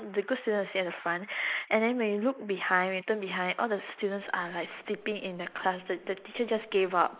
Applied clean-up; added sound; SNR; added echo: neural mask model Resemble Enhance denoiser.